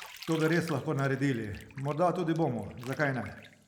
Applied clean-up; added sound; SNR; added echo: none; Bathtub (filling or washing); 19 dB; none.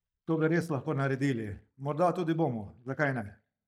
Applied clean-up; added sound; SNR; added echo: neural mask model DeepFilterNet 3.